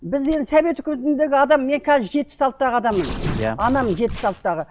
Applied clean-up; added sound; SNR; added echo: none; Tearing; 13 dB; none.